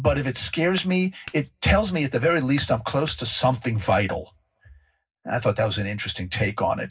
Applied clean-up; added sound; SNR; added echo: none; Clapping; 19 dB; reverberation time 0.4 s.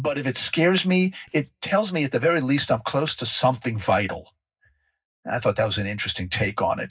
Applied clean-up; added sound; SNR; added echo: neural mask model DeepFilterNet 3.